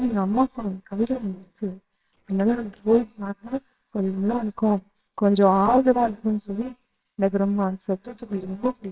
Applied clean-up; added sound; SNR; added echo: neural separator model SepFormer WHAMR!.